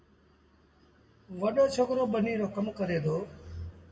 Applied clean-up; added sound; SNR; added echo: none; none; none; reverberation time 1.3 s.